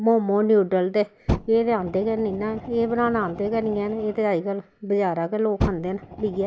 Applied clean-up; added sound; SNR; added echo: none; Fire; 11 dB; none.